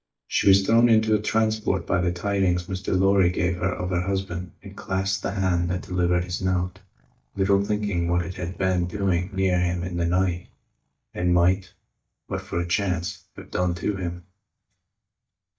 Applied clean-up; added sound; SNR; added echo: neural mask model DeepFilterNet 3.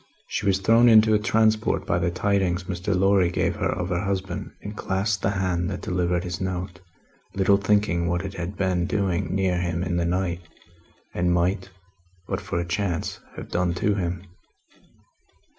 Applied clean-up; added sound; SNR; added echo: none; none; none; none.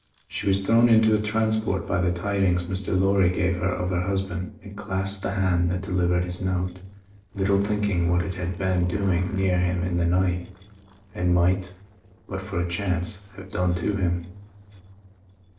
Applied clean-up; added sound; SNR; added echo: neural separator model SepFormer DNS4.